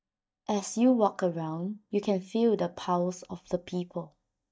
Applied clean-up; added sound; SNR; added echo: neural mask model DeepFilterNet 3.